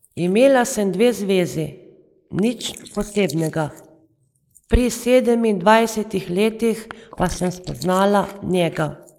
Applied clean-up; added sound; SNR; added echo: neural mask model Resemble Enhance denoiser.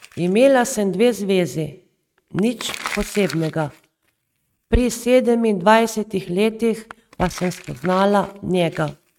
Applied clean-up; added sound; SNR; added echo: neural mask model RNNoise.